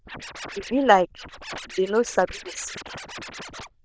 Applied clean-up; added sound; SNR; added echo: neural diffusion model UNIVERSE++.